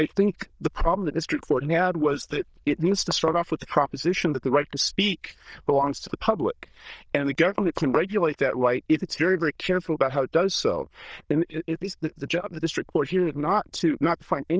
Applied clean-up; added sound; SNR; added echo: neural diffusion model UNIVERSE++.